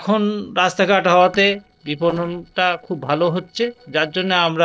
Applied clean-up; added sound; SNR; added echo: neural separator model SepFormer DNS4.